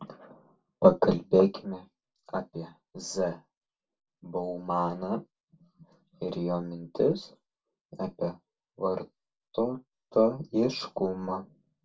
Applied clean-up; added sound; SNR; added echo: none; none; none; reverberation time 0.1 s.